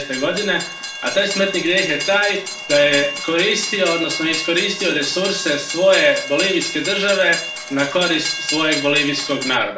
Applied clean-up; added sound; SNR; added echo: none; Train; 8 dB; reverberation time 0.4 s.